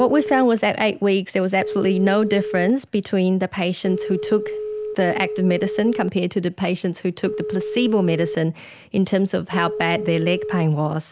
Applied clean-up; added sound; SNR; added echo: none; Telephone; 9 dB; none.